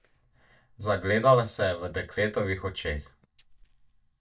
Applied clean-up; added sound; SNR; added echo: neural mask model DeepFilterNet 3.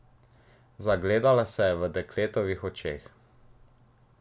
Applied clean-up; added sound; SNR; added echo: none; none; none; none.